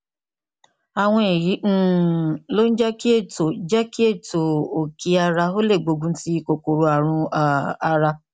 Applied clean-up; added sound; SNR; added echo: none; none; none; none.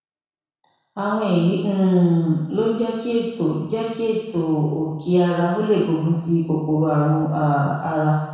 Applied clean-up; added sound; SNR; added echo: none; none; none; reverberation time 1.1 s.